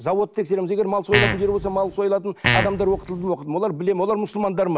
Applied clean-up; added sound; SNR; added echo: none; Fart; 2 dB; none.